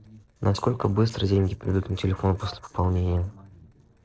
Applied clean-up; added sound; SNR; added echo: neural separator model SepFormer DNS4.